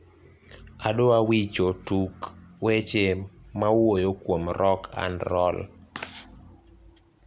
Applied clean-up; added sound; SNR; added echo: none; none; none; none.